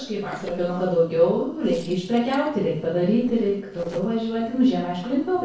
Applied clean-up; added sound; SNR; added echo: neural separator model SepFormer DNS4.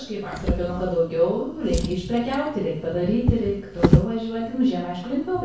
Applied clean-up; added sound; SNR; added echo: none; Drawer open or close; 2 dB; reverberation time 0.6 s.